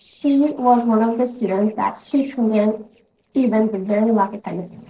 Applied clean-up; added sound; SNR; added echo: neural separator model SepFormer DNS4.